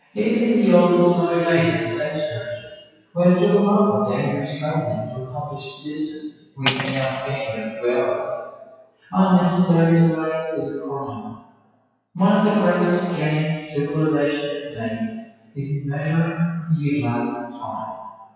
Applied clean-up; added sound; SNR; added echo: classical method WPE with log-MMSE.